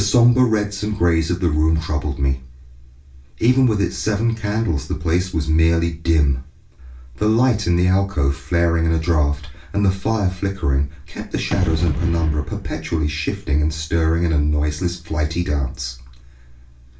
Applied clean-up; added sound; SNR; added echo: none; Gunshot, gunfire / Boom; 10 dB; reverberation time 0.3 s.